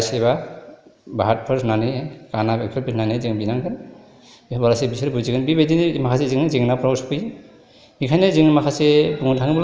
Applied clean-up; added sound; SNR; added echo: none; none; none; none.